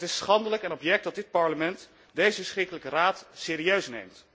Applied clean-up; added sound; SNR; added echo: none; none; none; none.